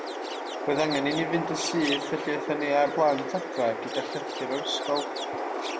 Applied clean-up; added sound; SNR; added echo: none; Chirp, tweet; 4 dB; none.